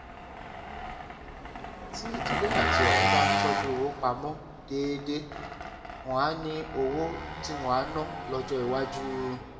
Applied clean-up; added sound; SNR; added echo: none; Engine; -1 dB; reverberation time 1.0 s.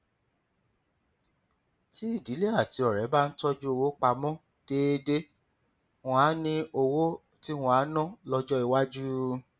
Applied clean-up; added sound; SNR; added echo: none; none; none; none.